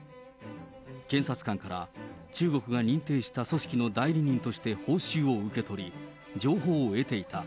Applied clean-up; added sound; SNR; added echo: none; none; none; none.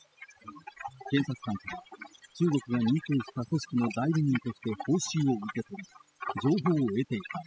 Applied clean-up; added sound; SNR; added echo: classical method spectral subtraction.